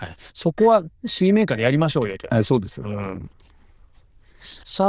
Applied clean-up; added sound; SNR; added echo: neural diffusion model UNIVERSE++.